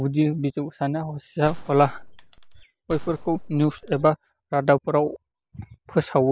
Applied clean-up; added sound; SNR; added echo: none; Gunshot, gunfire; 13 dB; none.